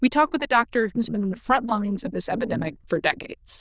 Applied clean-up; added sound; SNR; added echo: neural diffusion model UNIVERSE++.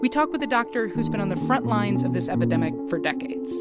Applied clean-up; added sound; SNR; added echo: none; Bass guitar; 1 dB; none.